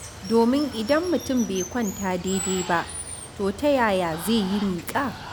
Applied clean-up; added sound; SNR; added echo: none; Water; 12 dB; none.